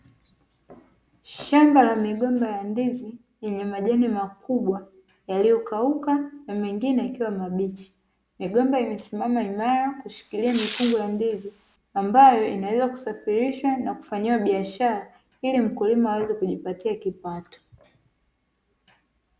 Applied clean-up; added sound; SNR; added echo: none; Tearing; 11 dB; none.